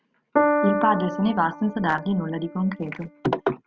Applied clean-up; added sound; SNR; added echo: none; Piano; 3 dB; none.